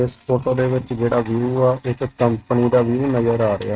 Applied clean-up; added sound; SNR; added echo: neural mask model RNNoise.